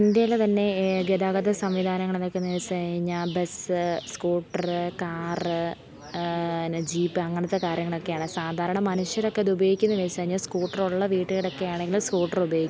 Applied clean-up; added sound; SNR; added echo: none; none; none; none.